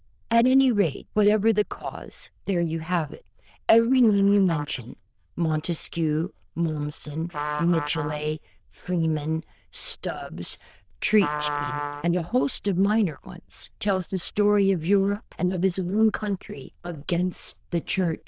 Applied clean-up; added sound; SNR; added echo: neural diffusion model UNIVERSE++.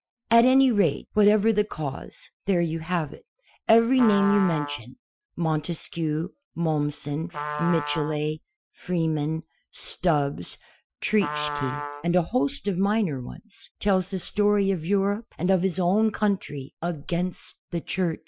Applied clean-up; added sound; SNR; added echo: classical method Wiener filter.